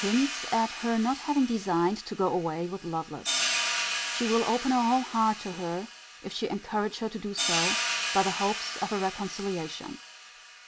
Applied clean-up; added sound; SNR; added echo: none; Hi-hat; 5 dB; none.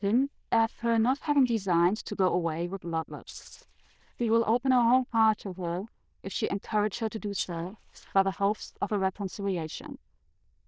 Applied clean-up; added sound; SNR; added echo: neural diffusion model UNIVERSE++.